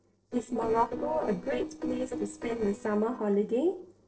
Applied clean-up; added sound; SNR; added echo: neural separator model SepFormer DNS4.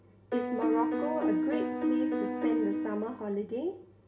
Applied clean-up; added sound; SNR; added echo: none; Piano; -5 dB; reverberation time 0.2 s.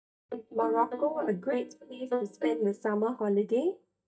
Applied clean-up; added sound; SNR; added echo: neural mask model DeepFilterNet 3.